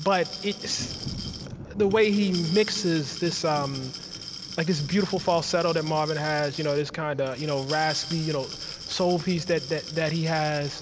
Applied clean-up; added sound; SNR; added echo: none; Thunder + Glass; 11 dB; none.